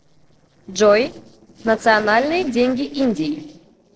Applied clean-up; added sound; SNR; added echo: neural separator model SepFormer DNS4.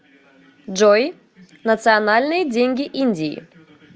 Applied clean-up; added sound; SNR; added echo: none; none; none; none.